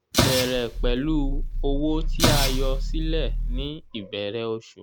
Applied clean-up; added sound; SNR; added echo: none; Explosion + Growling; -4 dB; none.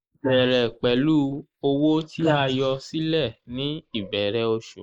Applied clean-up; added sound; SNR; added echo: neural mask model Resemble Enhance denoiser.